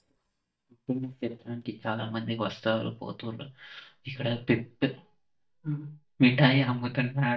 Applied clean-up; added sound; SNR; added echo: neural mask model DeepFilterNet 3.